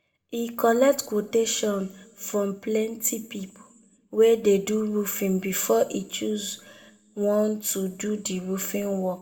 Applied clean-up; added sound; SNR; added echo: none; none; none; reverberation time 0.7 s.